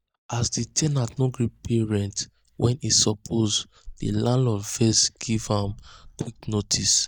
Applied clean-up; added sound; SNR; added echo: neural mask model DeepFilterNet 3.